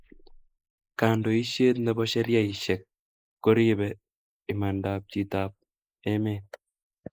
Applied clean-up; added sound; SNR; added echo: neural mask model Resemble Enhance denoiser.